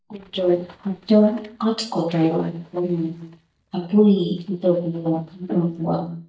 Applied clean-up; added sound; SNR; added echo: neural mask model DeepFilterNet 3.